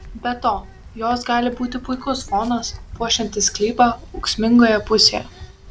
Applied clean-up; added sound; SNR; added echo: none; Bird; 18 dB; none.